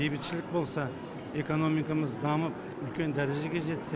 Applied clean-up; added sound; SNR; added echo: none; none; none; none.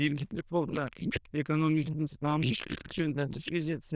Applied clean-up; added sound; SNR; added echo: neural diffusion model UNIVERSE++.